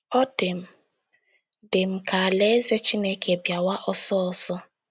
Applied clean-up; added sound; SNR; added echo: none; none; none; none.